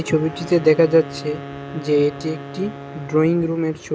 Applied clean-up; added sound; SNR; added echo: none; Wind instrument, woodwind instrument; 14 dB; none.